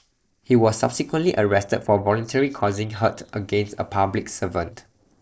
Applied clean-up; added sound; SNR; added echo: neural separator model SepFormer DNS4.